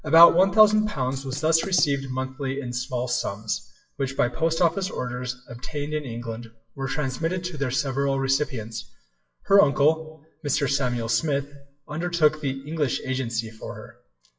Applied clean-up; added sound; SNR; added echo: classical method WPE with log-MMSE.